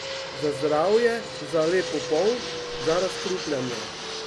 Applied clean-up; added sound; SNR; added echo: none; Fixed-wing aircraft, airplane; 7 dB; none.